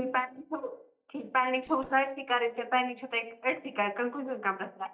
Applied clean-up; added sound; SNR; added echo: neural mask model DeepFilterNet 3.